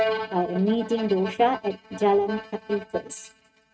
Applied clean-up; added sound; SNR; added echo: neural mask model RNNoise.